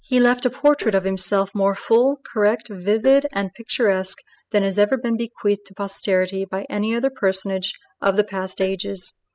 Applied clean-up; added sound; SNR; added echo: classical method spectral subtraction.